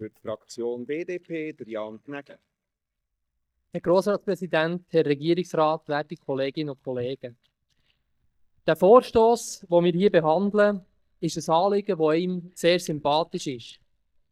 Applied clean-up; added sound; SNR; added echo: neural mask model DeepFilterNet 3.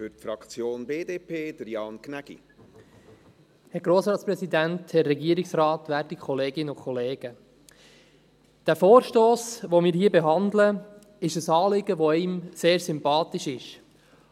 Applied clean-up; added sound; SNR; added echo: none; none; none; none.